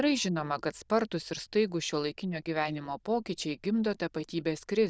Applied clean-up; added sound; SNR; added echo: neural diffusion model UNIVERSE++.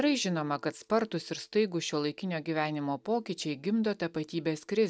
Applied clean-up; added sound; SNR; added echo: neural mask model DeepFilterNet 3.